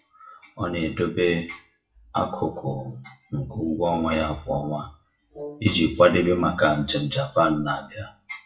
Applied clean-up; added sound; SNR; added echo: classical method WPE with log-MMSE.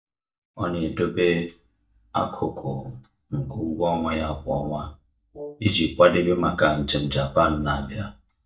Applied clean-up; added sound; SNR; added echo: neural mask model DeepFilterNet 3.